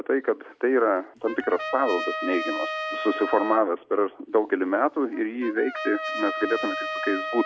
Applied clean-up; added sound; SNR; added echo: none; Trumpet; 8 dB; none.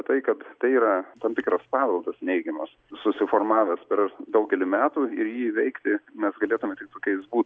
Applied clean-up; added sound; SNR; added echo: none; none; none; none.